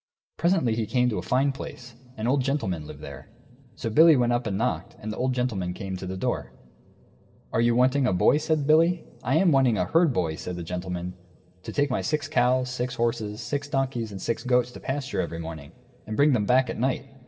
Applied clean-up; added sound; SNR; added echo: none; none; none; reverberation time 2.4 s.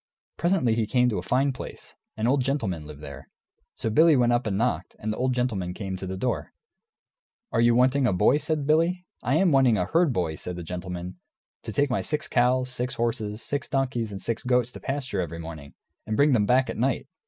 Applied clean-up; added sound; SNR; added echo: none; none; none; none.